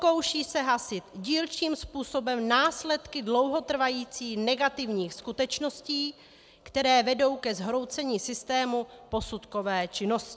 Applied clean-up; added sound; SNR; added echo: none; none; none; none.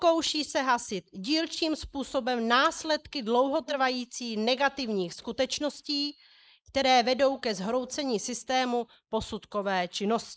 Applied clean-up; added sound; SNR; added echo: neural mask model Resemble Enhance denoiser.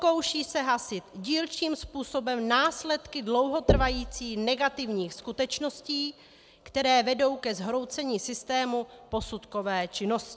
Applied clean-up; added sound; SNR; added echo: none; Knock / Wood; 3 dB; none.